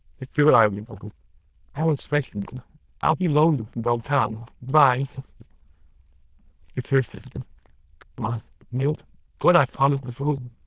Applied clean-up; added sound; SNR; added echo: neural diffusion model UNIVERSE++.